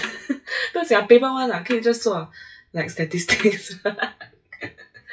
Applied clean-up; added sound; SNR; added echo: classical method WPE with log-MMSE.